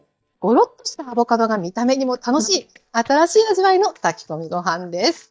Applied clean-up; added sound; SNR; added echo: neural mask model DeepFilterNet 3.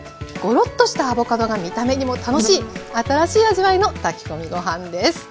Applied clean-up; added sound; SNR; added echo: none; Insect; 13 dB; none.